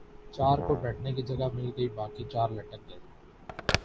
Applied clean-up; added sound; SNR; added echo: none; Telephone + Brass instrument; 7 dB; none.